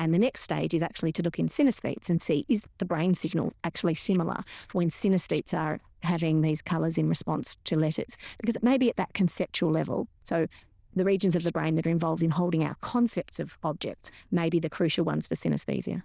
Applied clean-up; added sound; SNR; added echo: neural diffusion model UNIVERSE++.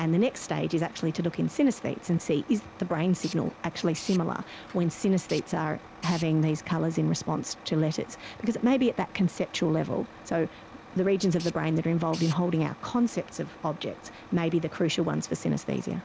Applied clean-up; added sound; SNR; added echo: none; Truck + Tools; 18 dB; none.